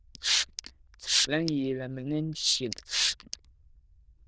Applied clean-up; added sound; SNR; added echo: neural diffusion model UNIVERSE++.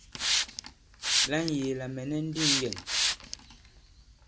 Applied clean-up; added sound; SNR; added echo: none; Hiss; -3 dB; none.